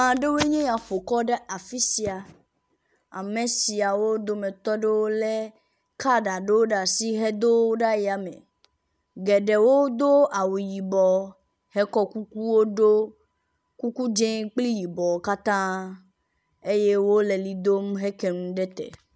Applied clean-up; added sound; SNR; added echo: none; none; none; none.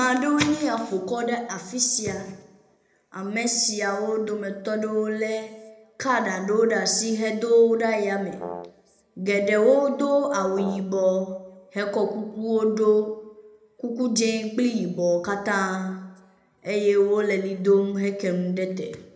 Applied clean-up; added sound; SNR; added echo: none; Brass instrument; 12 dB; reverberation time 0.7 s.